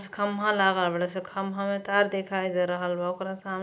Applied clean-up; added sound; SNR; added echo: none; none; none; none.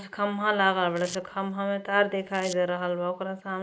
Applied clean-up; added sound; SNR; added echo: neural mask model Resemble Enhance denoiser.